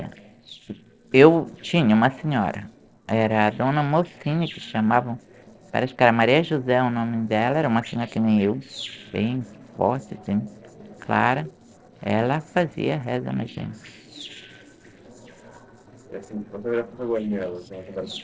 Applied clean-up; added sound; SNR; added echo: neural separator model SepFormer DNS4.